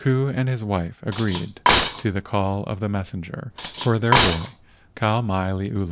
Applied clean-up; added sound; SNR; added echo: none; Cutlery, silverware; -1 dB; none.